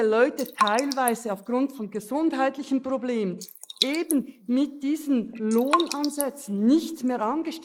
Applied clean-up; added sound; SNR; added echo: neural mask model Resemble Enhance denoiser.